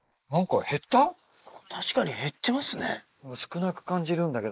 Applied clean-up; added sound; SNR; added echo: neural mask model Resemble Enhance denoiser.